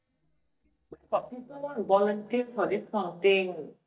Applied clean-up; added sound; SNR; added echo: neural mask model DeepFilterNet 3.